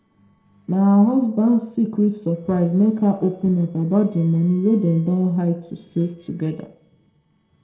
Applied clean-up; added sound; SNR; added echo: neural separator model SepFormer DNS4.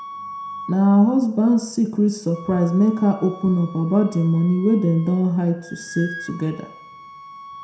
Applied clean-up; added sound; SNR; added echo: none; Wind instrument, woodwind instrument; 19 dB; reverberation time 0.5 s.